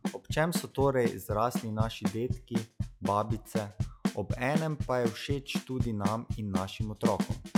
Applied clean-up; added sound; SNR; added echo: classical method log-MMSE.